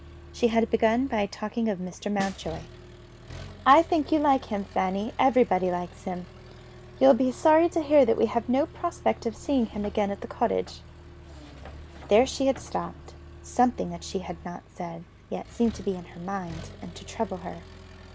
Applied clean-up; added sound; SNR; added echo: none; Accelerating, revving, vroom + Snare drum; 17 dB; none.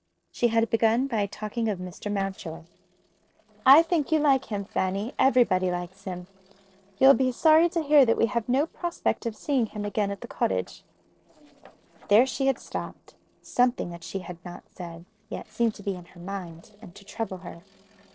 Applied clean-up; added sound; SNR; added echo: neural separator model SepFormer DNS4.